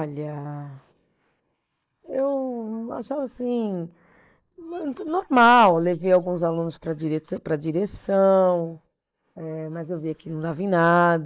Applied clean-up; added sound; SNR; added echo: neural mask model Resemble Enhance denoiser.